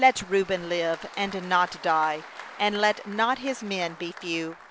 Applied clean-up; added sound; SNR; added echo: none; Applause; 17 dB; none.